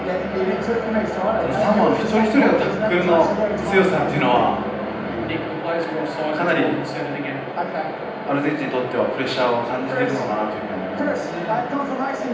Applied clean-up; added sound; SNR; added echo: none; none; none; reverberation time 0.9 s.